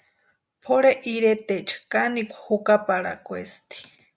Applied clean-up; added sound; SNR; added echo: none; none; none; none.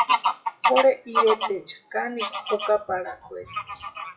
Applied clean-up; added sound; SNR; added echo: classical method WPE with log-MMSE.